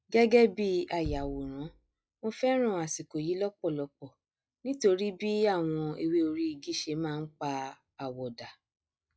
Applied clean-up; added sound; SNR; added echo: classical method log-MMSE.